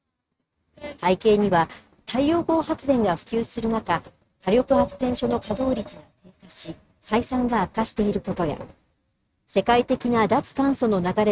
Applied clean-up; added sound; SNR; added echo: neural mask model RNNoise.